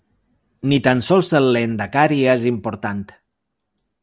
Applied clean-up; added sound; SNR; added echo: none; none; none; none.